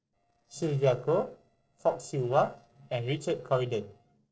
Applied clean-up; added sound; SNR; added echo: neural separator model SepFormer DNS4.